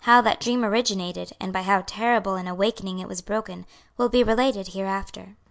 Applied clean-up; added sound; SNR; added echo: none; none; none; none.